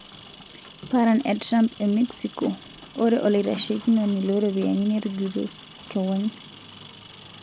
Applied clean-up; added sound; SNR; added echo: none; Engine; 19 dB; none.